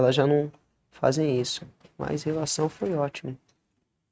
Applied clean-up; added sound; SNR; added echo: neural mask model RNNoise.